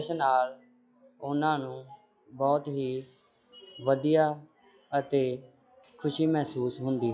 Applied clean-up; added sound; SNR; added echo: classical method log-MMSE.